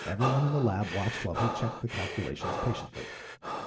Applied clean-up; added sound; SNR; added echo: none; Breathing; 4 dB; reverberation time 0.6 s.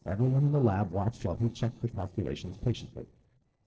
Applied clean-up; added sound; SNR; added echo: neural separator model SepFormer DNS4.